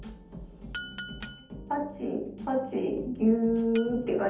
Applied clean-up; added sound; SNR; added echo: none; Chink, clink; 8 dB; reverberation time 0.6 s.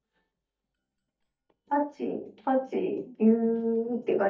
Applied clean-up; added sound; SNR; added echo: neural mask model DeepFilterNet 3.